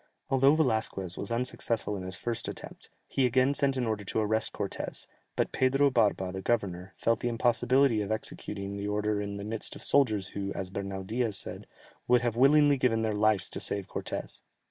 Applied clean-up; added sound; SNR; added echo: none; none; none; none.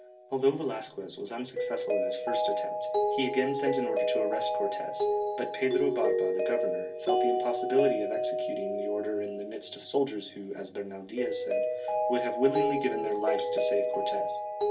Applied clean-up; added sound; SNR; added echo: none; Mallet percussion; -2 dB; reverberation time 0.3 s.